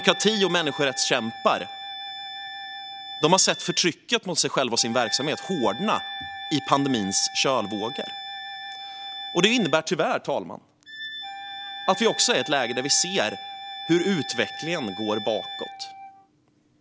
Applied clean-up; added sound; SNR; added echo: none; Wind instrument, woodwind instrument + Wind instrument, woodwind instrument; 11 dB; none.